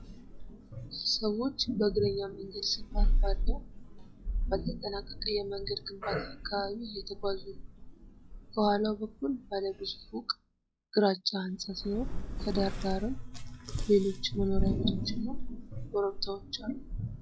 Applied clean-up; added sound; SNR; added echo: classical method log-MMSE.